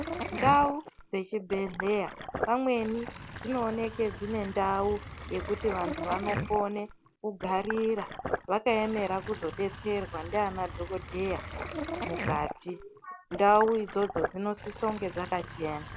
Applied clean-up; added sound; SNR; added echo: none; Sink (filling or washing); 8 dB; none.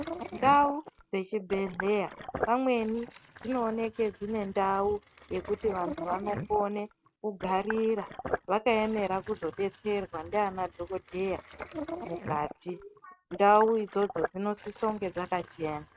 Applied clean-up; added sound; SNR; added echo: neural mask model RNNoise.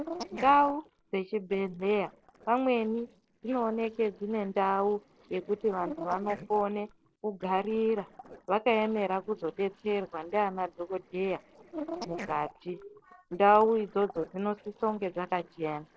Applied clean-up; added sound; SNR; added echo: neural separator model SepFormer DNS4.